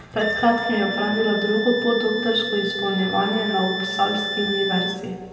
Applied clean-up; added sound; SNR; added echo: none; Wind instrument, woodwind instrument; 6 dB; reverberation time 2.1 s.